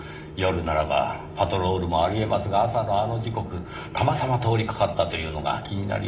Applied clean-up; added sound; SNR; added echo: none; none; none; reverberation time 1.2 s.